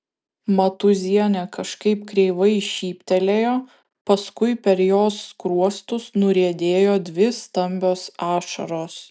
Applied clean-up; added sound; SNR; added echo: none; none; none; none.